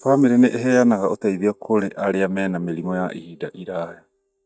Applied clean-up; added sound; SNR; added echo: neural mask model DeepFilterNet 3.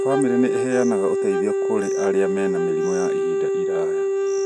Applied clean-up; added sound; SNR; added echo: none; Wind instrument, woodwind instrument; -4 dB; none.